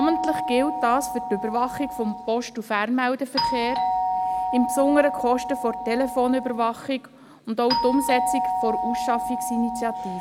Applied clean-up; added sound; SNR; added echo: none; Doorbell; 3 dB; none.